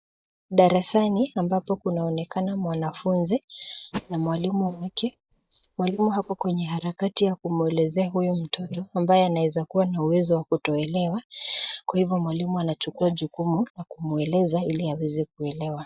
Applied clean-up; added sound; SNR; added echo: neural mask model DeepFilterNet 3.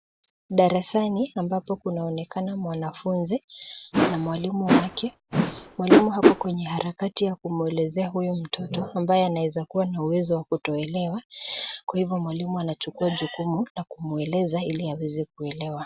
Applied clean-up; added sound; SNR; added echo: none; Whoosh, swoosh, swish; -4 dB; none.